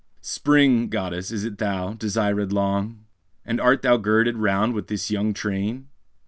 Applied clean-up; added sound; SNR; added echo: none; none; none; none.